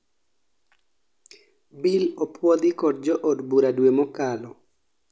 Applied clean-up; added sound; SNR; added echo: none; none; none; none.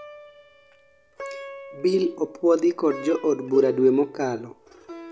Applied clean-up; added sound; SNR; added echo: none; Plucked string instrument; 15 dB; none.